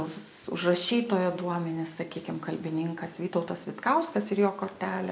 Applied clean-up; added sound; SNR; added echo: none; none; none; none.